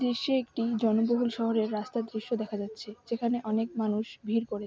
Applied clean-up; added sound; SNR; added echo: none; none; none; none.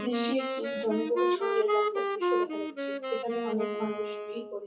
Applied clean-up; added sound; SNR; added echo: classical method WPE with log-MMSE.